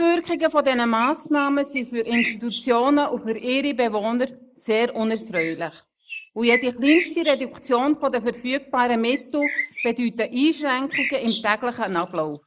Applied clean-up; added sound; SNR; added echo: neural mask model Resemble Enhance denoiser.